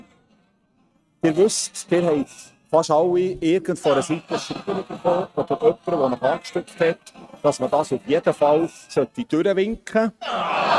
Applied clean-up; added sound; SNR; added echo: neural mask model RNNoise.